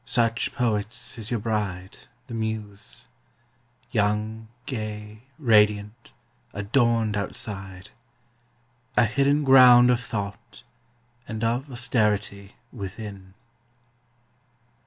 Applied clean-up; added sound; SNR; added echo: none; none; none; none.